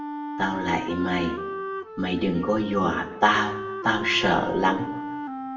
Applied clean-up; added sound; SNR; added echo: none; Wind instrument, woodwind instrument; 8 dB; reverberation time 0.6 s.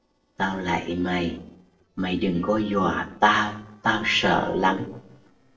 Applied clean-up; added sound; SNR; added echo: neural separator model SepFormer DNS4.